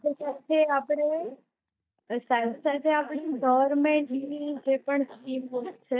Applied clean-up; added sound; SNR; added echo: neural mask model DeepFilterNet 3.